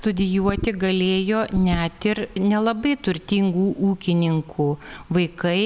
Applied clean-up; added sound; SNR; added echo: none; none; none; none.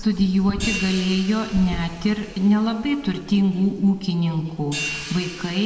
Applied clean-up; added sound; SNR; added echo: none; Hi-hat; 14 dB; reverberation time 1.8 s.